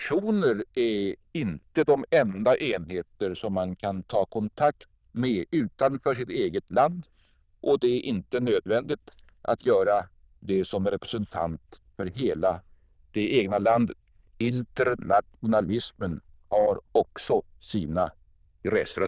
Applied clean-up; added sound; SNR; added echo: neural diffusion model UNIVERSE++.